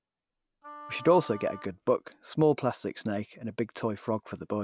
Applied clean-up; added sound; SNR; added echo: none; Wind instrument, woodwind instrument; 17 dB; none.